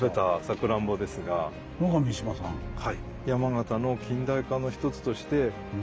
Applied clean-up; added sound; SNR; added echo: none; none; none; none.